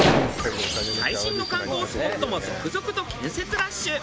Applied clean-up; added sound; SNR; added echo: none; Gunshot, gunfire; 2 dB; none.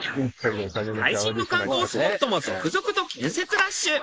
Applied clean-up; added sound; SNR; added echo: neural mask model Resemble Enhance denoiser.